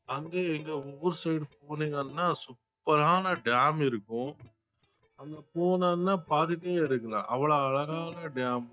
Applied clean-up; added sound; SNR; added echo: neural mask model DeepFilterNet 3.